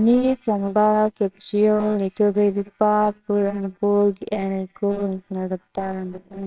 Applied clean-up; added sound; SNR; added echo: neural separator model SepFormer WHAMR!.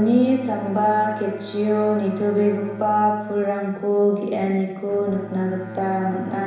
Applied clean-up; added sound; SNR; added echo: none; Bowed string instrument; 16 dB; reverberation time 1.0 s.